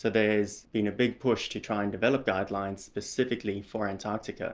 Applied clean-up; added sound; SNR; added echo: none; none; none; none.